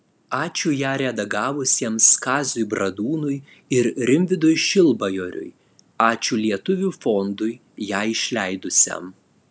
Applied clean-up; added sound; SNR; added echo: none; none; none; none.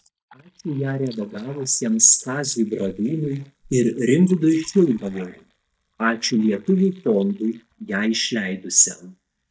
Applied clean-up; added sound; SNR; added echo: neural mask model DeepFilterNet 3.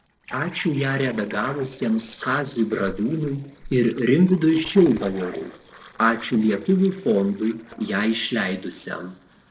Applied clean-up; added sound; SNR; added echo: neural separator model SepFormer DNS4.